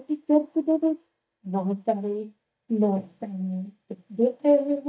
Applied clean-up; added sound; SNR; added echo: neural mask model DeepFilterNet 3.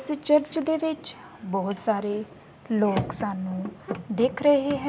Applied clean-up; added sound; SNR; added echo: none; none; none; none.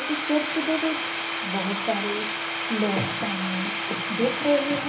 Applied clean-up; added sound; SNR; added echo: none; Tools / Domestic sounds, home sounds; 2 dB; reverberation time 0.3 s.